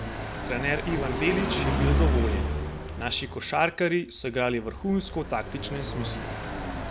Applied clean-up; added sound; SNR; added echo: none; Car passing by; 0 dB; none.